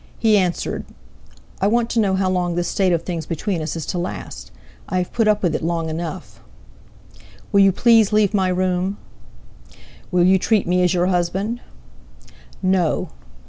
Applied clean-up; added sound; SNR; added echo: none; none; none; none.